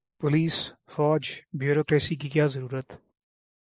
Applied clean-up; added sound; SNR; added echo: neural mask model Resemble Enhance denoiser.